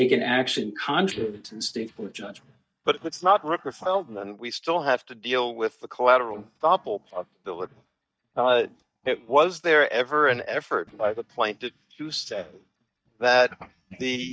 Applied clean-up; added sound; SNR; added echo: neural mask model DeepFilterNet 3.